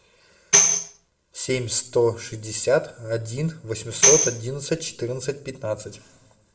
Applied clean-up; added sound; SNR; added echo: none; Tambourine; -4 dB; reverberation time 0.5 s.